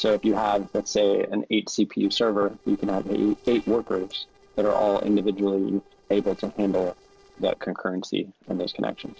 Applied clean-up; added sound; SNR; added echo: neural separator model SepFormer DNS4.